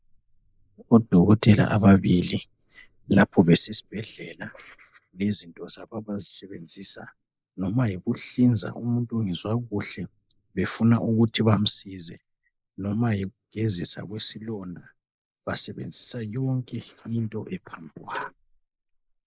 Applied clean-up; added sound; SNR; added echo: neural mask model Resemble Enhance denoiser.